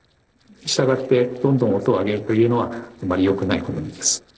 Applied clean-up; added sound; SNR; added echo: neural separator model SepFormer DNS4.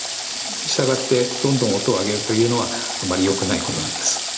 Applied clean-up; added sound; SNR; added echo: none; Water tap, faucet / Water; 5 dB; reverberation time 0.8 s.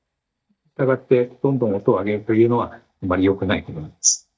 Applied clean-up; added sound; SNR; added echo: neural mask model DeepFilterNet 3.